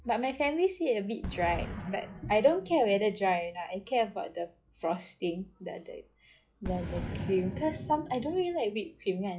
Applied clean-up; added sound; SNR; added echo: classical method log-MMSE.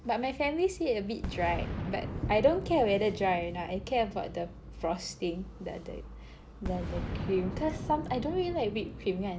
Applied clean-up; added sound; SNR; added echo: none; Boom; 9 dB; none.